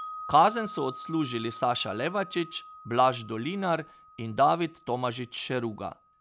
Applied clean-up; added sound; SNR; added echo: none; Wind chime; 17 dB; none.